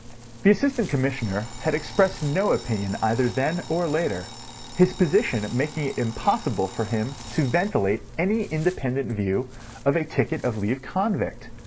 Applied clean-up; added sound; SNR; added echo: none; Alarm + Wind; 17 dB; none.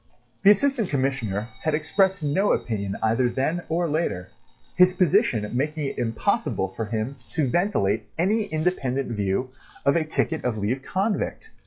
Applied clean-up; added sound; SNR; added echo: classical method log-MMSE.